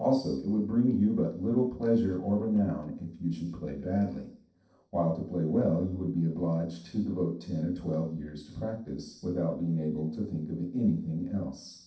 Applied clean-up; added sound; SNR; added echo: neural separator model SepFormer DNS4.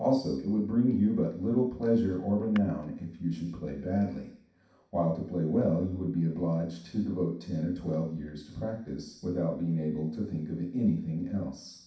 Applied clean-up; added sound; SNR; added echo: none; Tap / Glass; 19 dB; reverberation time 0.6 s.